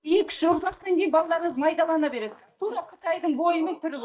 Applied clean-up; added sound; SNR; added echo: neural mask model DeepFilterNet 3.